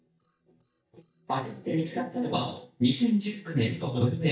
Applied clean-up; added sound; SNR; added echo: neural mask model DeepFilterNet 3.